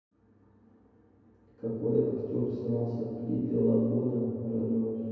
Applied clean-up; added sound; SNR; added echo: none; none; none; reverberation time 2.2 s.